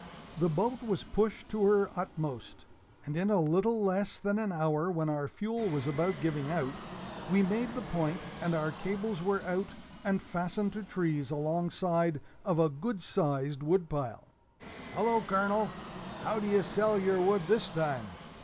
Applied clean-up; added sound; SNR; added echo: none; Fixed-wing aircraft, airplane; 15 dB; none.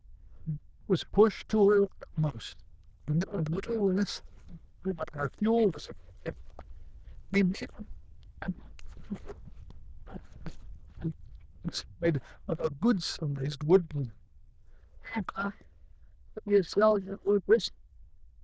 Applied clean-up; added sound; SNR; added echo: neural diffusion model UNIVERSE++.